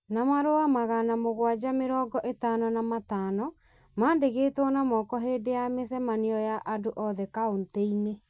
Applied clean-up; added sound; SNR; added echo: none; none; none; none.